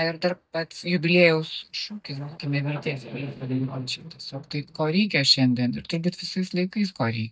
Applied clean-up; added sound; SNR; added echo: neural mask model DeepFilterNet 3.